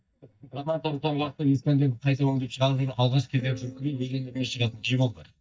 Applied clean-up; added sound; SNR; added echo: neural mask model DeepFilterNet 3.